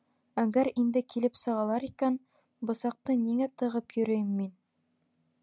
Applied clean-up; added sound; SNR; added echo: none; none; none; none.